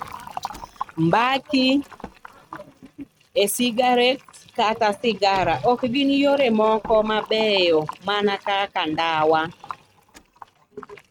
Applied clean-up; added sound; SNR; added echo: neural mask model RNNoise.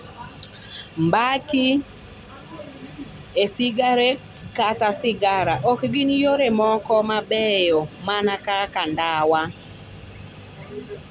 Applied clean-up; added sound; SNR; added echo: none; none; none; none.